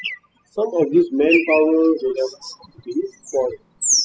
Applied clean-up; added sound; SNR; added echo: classical method spectral subtraction.